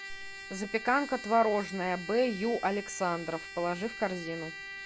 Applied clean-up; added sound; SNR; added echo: none; Trumpet; 12 dB; none.